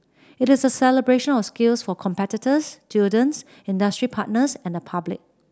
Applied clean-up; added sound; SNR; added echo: none; none; none; none.